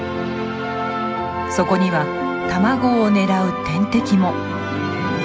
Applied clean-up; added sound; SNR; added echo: none; none; none; none.